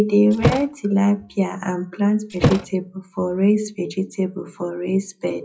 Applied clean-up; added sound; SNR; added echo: classical method WPE with log-MMSE.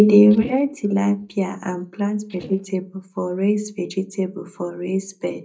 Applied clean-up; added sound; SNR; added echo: neural mask model DeepFilterNet 3.